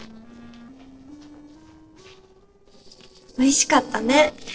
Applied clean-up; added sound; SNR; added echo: neural separator model SepFormer DNS4.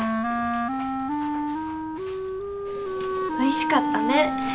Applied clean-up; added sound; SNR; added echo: none; Wind instrument, woodwind instrument; -3 dB; none.